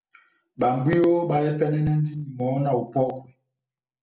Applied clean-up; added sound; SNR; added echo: none; none; none; none.